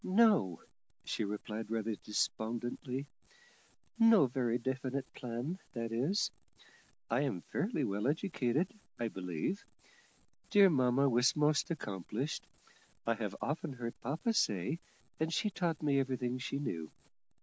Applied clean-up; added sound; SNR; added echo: none; none; none; none.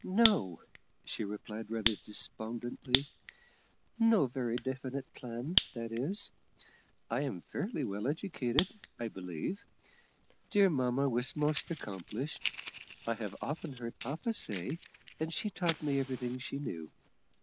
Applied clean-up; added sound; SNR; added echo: none; Fire; 5 dB; none.